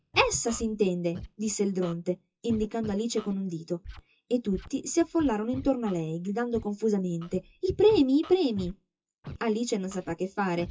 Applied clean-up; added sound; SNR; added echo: classical method WPE with log-MMSE.